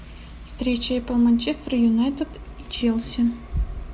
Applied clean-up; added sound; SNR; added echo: none; none; none; none.